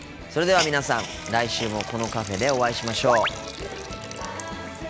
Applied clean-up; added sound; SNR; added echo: none; Hiss; 11 dB; none.